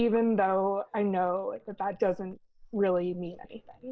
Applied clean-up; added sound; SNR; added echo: neural mask model Resemble Enhance denoiser.